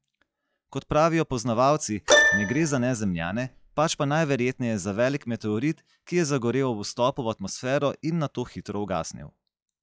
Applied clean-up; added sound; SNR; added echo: classical method log-MMSE.